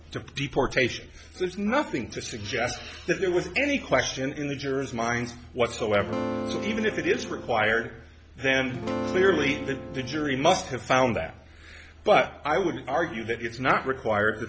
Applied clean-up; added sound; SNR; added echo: none; Acoustic guitar / Strum; 7 dB; none.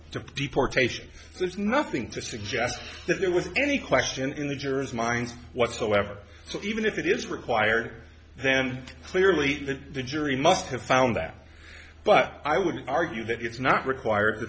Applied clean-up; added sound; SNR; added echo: none; none; none; none.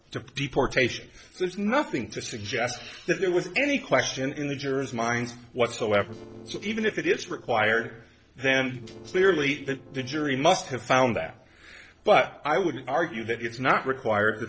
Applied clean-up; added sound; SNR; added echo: neural separator model SepFormer DNS4.